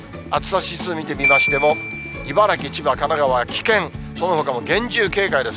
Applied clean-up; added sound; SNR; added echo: none; Glockenspiel; 5 dB; none.